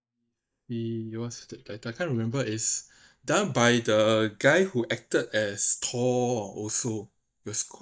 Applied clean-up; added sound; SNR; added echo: neural mask model DeepFilterNet 3.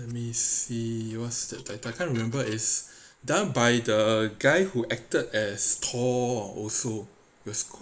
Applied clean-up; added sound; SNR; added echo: neural mask model Resemble Enhance denoiser.